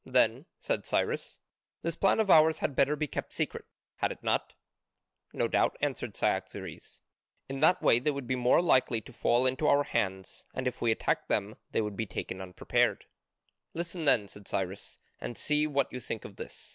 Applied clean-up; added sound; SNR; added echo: none; none; none; none.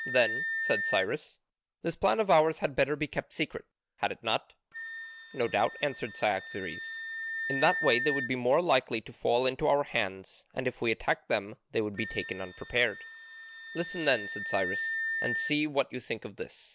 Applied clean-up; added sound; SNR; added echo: none; Wind instrument, woodwind instrument; 8 dB; none.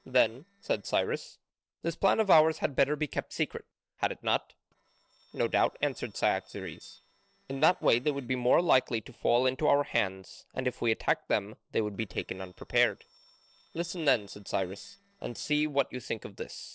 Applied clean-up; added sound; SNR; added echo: neural separator model SepFormer DNS4.